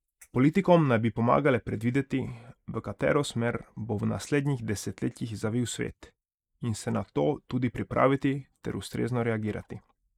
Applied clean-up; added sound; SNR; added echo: neural mask model Resemble Enhance denoiser.